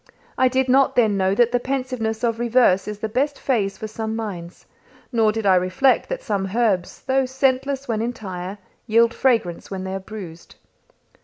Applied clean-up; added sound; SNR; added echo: none; none; none; none.